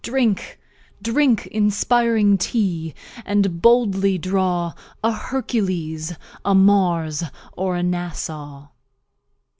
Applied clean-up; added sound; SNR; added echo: none; none; none; none.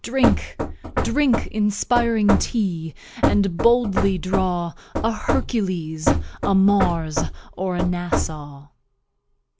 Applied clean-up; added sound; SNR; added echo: none; Knock / Wood; 2 dB; none.